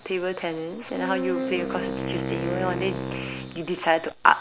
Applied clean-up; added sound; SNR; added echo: none; Wind instrument, woodwind instrument; 4 dB; none.